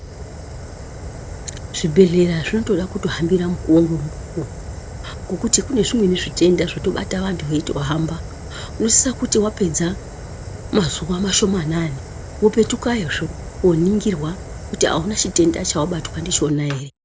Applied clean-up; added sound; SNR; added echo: none; Fire; 12 dB; none.